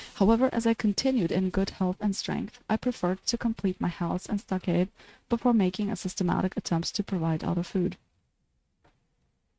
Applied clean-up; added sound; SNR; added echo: neural mask model RNNoise.